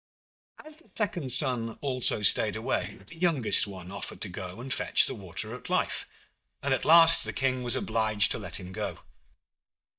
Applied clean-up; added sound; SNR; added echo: neural mask model DeepFilterNet 3.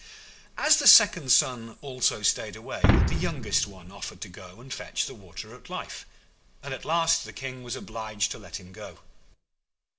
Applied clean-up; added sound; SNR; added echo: none; Boom; -4 dB; reverberation time 0.3 s.